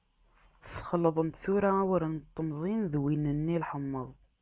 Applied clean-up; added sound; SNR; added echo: none; none; none; none.